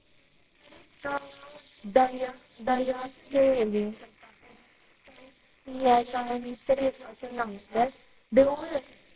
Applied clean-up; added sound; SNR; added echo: neural separator model SepFormer WHAMR!.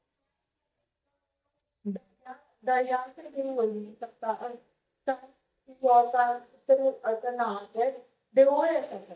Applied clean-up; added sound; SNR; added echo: neural mask model DeepFilterNet 3.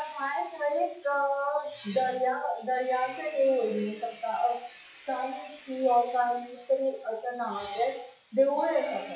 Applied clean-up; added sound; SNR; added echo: classical method WPE with log-MMSE.